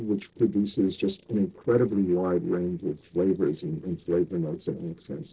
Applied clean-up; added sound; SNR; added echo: neural separator model SepFormer DNS4.